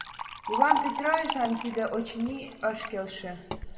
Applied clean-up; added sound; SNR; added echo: none; Liquid; 1 dB; reverberation time 1.5 s.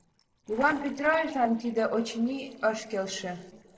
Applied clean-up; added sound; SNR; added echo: neural separator model SepFormer DNS4.